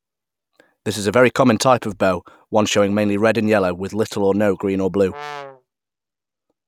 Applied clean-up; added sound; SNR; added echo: none; Brass instrument; 15 dB; none.